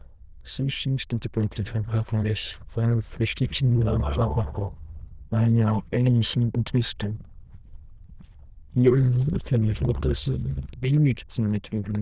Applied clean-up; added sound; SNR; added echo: neural diffusion model UNIVERSE++.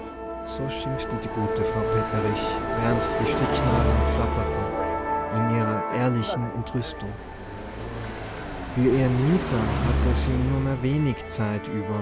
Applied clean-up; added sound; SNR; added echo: none; Car passing by + Musical instrument; 0 dB; none.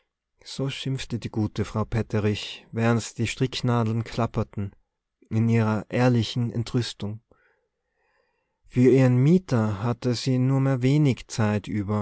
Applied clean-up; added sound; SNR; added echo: none; none; none; none.